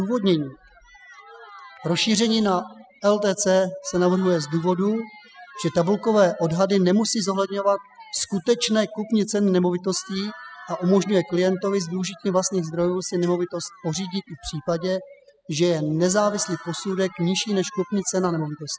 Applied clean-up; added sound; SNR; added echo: classical method spectral subtraction.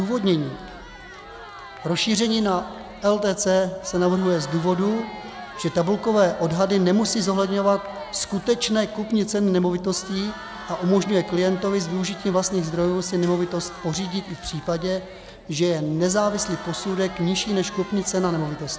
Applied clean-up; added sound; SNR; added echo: none; Crowd; 17 dB; none.